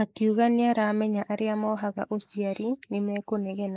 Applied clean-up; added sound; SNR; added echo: neural mask model Resemble Enhance denoiser.